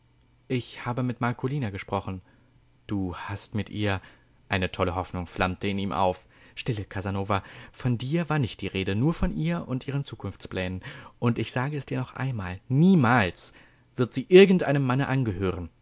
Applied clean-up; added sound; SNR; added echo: none; none; none; none.